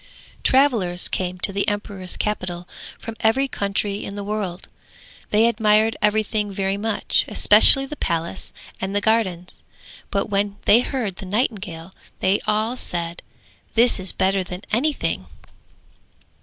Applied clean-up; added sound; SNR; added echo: none; none; none; none.